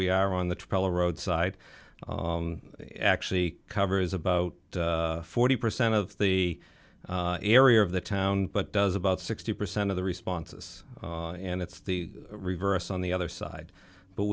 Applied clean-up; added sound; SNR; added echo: none; none; none; none.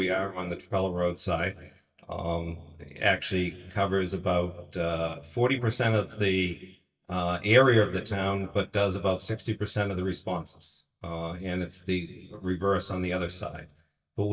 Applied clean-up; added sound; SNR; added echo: neural mask model DeepFilterNet 3.